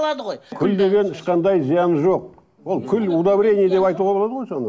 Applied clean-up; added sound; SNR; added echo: none; none; none; none.